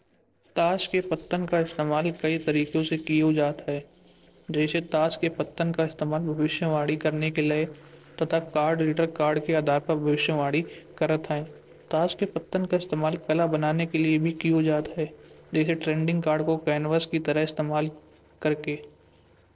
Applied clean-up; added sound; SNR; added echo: neural separator model SepFormer DNS4.